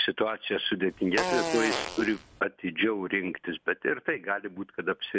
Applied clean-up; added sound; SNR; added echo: none; Fart; 3 dB; none.